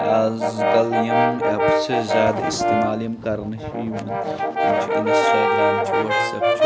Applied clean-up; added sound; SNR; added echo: none; Brass instrument; -5 dB; none.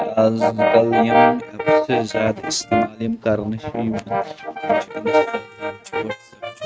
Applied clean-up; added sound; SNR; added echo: neural mask model RNNoise.